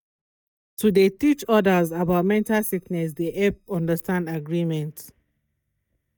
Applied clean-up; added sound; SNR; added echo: neural mask model DeepFilterNet 3.